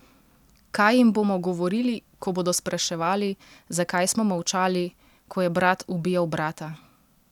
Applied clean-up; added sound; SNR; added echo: none; none; none; none.